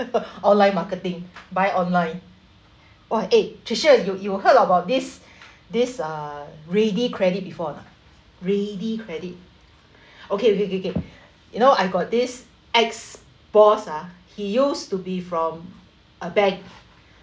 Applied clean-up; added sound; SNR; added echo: none; none; none; none.